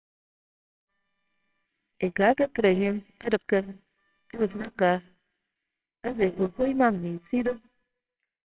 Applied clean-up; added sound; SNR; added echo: neural separator model SepFormer WHAMR!.